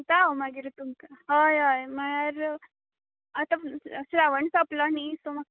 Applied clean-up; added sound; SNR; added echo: none; none; none; none.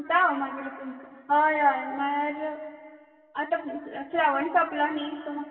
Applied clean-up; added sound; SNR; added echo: none; none; none; reverberation time 2.2 s.